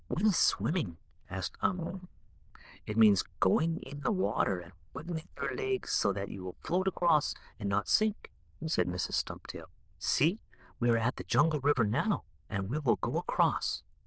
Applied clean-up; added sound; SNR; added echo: neural diffusion model UNIVERSE++.